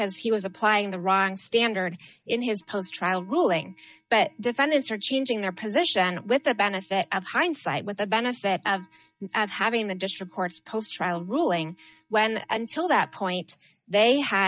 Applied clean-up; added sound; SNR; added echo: neural mask model DeepFilterNet 3.